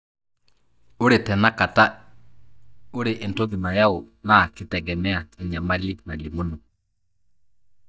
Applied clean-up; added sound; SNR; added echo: neural mask model DeepFilterNet 3.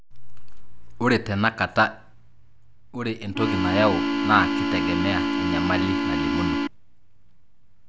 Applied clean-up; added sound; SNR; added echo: none; Organ; -2 dB; none.